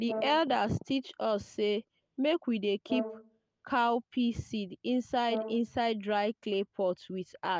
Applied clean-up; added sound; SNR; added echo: none; Brass instrument; 13 dB; none.